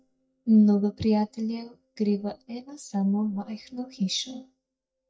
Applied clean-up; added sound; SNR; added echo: neural mask model DeepFilterNet 3.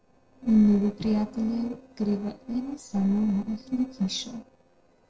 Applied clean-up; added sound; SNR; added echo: neural separator model SepFormer DNS4.